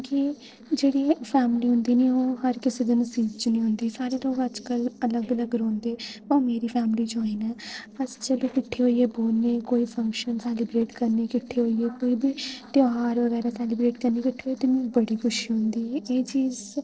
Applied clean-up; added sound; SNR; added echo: neural separator model SepFormer DNS4.